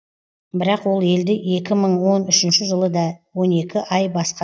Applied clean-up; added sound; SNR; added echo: neural mask model DeepFilterNet 3.